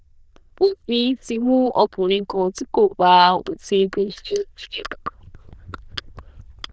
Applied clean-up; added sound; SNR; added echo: neural diffusion model UNIVERSE++.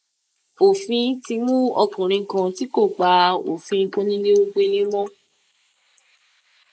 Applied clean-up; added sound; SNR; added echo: neural mask model Resemble Enhance denoiser.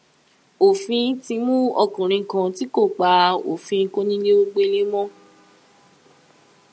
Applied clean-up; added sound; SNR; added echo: none; none; none; none.